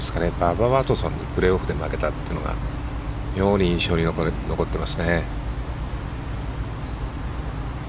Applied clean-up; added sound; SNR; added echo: none; Bird; 15 dB; none.